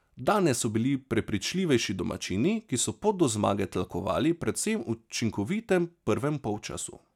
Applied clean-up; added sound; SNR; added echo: none; none; none; none.